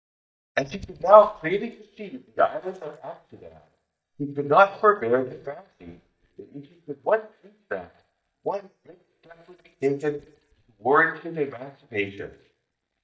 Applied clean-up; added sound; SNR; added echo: neural mask model DeepFilterNet 3.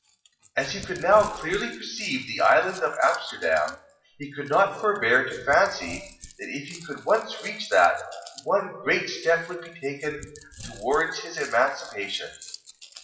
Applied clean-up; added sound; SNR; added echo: classical method WPE with log-MMSE.